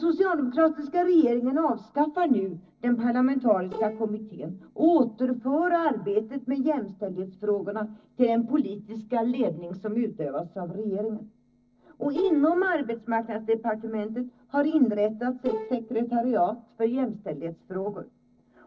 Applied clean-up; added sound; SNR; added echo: neural separator model SepFormer DNS4.